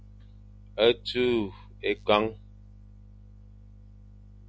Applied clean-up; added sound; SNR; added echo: none; none; none; none.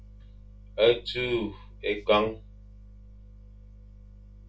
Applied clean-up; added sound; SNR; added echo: none; none; none; reverberation time 0.3 s.